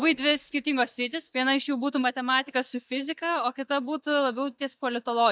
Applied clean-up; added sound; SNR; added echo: neural mask model DeepFilterNet 3.